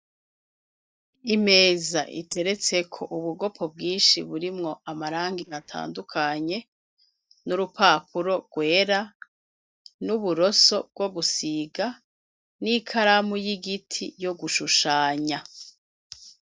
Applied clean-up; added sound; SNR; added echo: neural mask model DeepFilterNet 3.